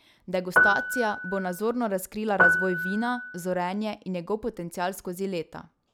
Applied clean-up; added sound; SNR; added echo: none; Piano; -3 dB; none.